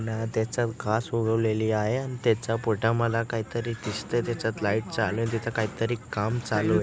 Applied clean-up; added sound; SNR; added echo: none; none; none; none.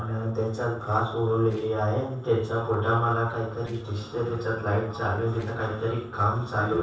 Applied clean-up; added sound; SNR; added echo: neural separator model SepFormer DNS4.